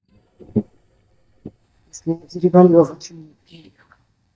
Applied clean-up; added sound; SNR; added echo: neural mask model DeepFilterNet 3.